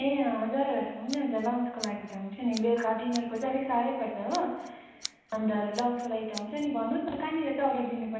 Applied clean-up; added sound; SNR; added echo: none; Scissors; 17 dB; reverberation time 1.1 s.